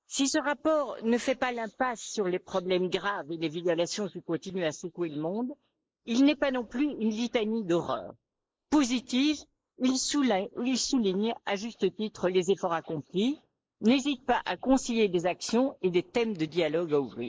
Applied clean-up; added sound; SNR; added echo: neural mask model Resemble Enhance denoiser.